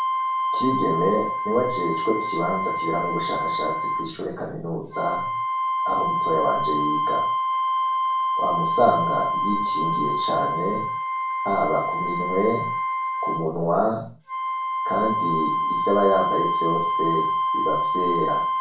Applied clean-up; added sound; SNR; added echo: none; Wind instrument, woodwind instrument; -2 dB; reverberation time 0.3 s.